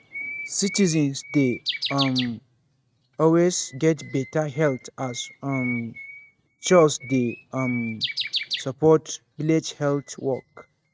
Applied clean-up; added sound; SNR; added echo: neural mask model RNNoise.